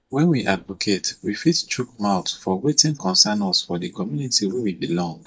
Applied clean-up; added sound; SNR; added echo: neural mask model DeepFilterNet 3.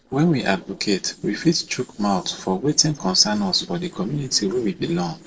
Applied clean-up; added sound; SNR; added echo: neural separator model SepFormer DNS4.